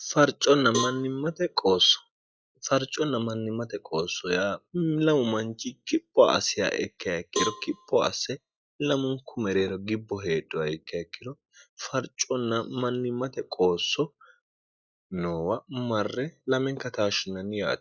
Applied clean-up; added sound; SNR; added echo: classical method log-MMSE.